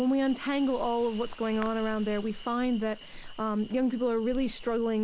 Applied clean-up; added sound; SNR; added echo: none; Insect; 14 dB; none.